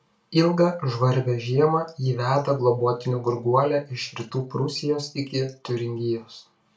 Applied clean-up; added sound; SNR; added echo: none; none; none; reverberation time 0.3 s.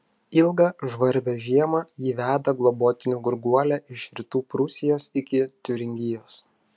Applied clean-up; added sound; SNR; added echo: none; none; none; none.